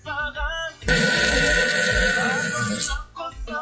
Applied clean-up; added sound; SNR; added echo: classical method WPE with log-MMSE.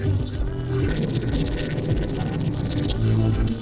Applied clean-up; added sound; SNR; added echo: neural separator model SepFormer DNS4.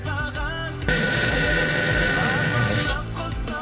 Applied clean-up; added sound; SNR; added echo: none; Fart; -4 dB; reverberation time 1.7 s.